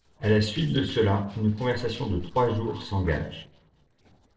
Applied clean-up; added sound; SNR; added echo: neural separator model SepFormer DNS4.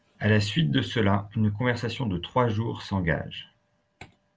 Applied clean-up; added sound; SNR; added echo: none; none; none; none.